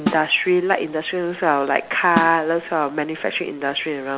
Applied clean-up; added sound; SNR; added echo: none; Snare drum; 11 dB; none.